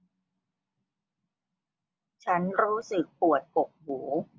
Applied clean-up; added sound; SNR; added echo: none; none; none; none.